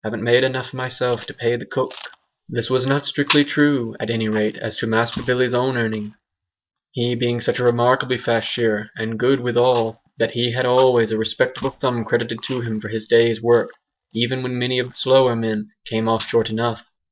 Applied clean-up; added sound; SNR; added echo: neural mask model DeepFilterNet 3.